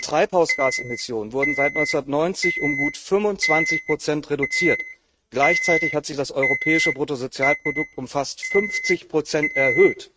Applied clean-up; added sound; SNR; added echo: neural mask model RNNoise.